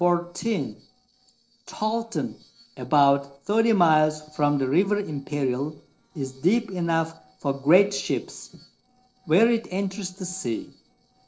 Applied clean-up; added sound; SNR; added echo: neural separator model SepFormer DNS4.